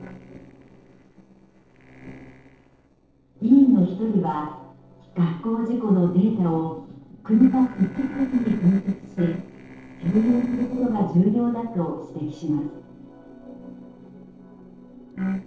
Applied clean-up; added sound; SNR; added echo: neural separator model SepFormer DNS4.